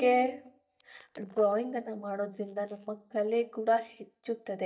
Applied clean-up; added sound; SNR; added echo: neural mask model DeepFilterNet 3.